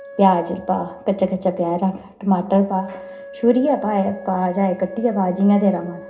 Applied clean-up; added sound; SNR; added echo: none; Wind instrument, woodwind instrument; 19 dB; reverberation time 0.2 s.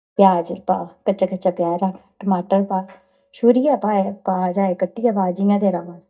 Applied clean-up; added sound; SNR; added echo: neural mask model DeepFilterNet 3.